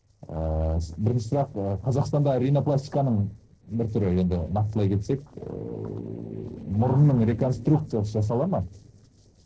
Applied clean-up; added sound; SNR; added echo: neural separator model SepFormer DNS4.